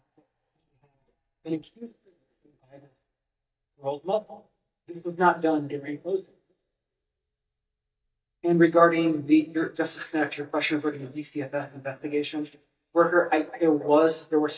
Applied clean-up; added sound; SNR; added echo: neural mask model DeepFilterNet 3.